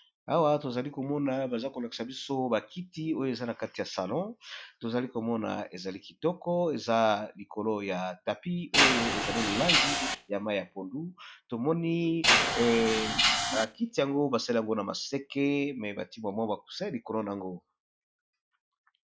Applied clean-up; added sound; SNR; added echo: classical method log-MMSE.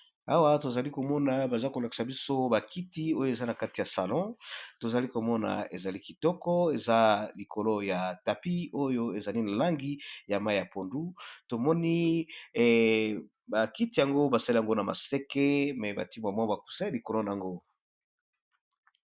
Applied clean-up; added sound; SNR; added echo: none; none; none; none.